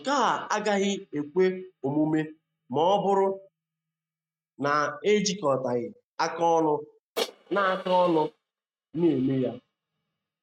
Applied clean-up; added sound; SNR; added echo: neural mask model RNNoise.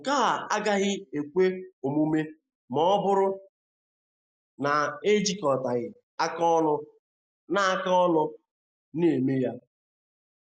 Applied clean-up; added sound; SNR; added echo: none; none; none; none.